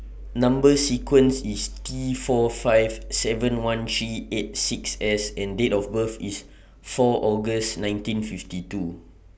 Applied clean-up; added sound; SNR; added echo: none; none; none; none.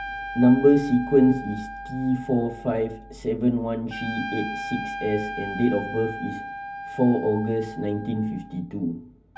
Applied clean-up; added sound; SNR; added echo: none; Trumpet; 12 dB; reverberation time 0.4 s.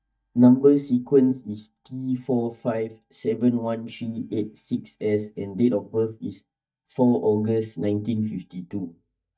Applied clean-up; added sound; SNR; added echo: neural mask model DeepFilterNet 3.